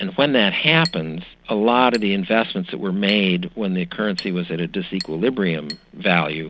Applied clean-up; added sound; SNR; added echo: none; Chink, clink; 20 dB; none.